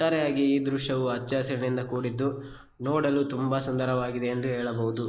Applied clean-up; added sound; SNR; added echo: neural mask model Resemble Enhance denoiser.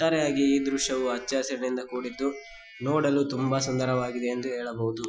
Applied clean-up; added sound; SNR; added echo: classical method Wiener filter.